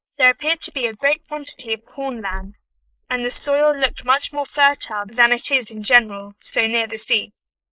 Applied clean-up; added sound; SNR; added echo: neural mask model Resemble Enhance denoiser.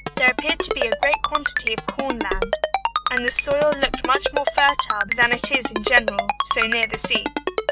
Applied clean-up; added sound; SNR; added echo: none; Ringtone; 1 dB; none.